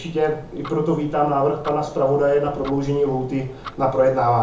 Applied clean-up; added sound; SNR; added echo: none; Tick-tock; 19 dB; reverberation time 0.6 s.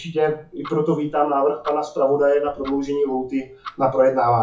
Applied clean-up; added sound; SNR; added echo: classical method WPE with log-MMSE.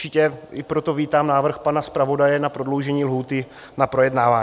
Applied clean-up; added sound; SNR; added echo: none; none; none; none.